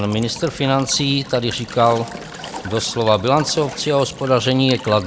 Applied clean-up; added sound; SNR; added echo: none; Walk, footsteps / Stream / Trickle, dribble / Chirp, tweet; 15 dB; none.